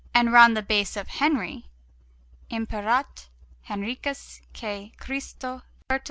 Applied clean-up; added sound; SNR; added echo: none; none; none; none.